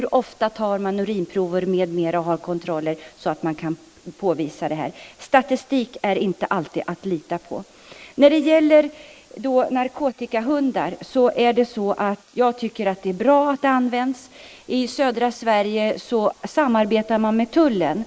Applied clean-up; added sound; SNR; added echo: neural mask model Resemble Enhance denoiser.